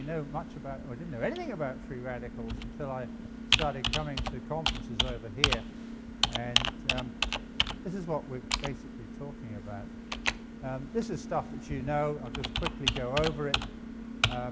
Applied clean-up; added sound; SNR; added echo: none; Computer keyboard; -2 dB; none.